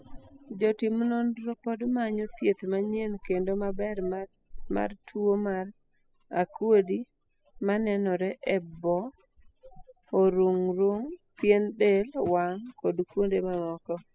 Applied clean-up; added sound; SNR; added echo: classical method spectral subtraction.